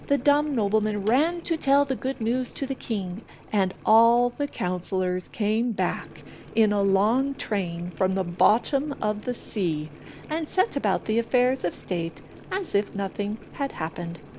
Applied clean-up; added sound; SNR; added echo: none; Boiling; 19 dB; none.